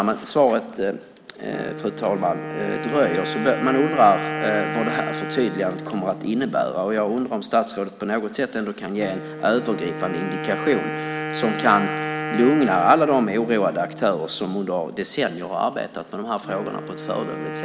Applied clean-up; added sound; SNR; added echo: none; Wind instrument, woodwind instrument; 8 dB; none.